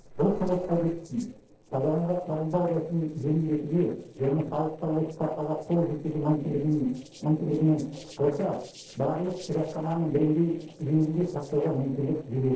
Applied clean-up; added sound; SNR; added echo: neural separator model SepFormer DNS4.